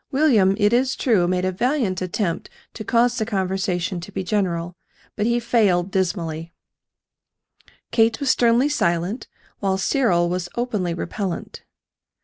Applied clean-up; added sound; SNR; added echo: none; none; none; none.